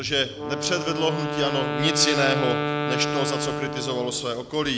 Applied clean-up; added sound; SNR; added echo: none; Wind instrument, woodwind instrument; 2 dB; none.